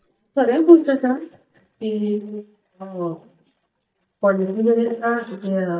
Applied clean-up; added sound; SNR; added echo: neural mask model DeepFilterNet 3.